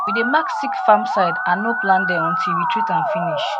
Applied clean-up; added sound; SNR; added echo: none; Musical instrument; 0 dB; none.